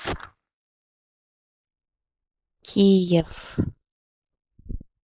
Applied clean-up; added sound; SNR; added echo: neural mask model Resemble Enhance denoiser.